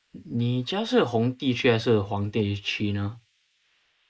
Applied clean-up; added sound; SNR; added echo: neural mask model Resemble Enhance denoiser.